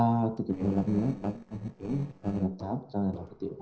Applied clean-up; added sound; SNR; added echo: neural separator model SepFormer DNS4.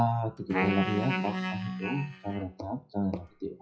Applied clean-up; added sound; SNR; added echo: classical method WPE with log-MMSE.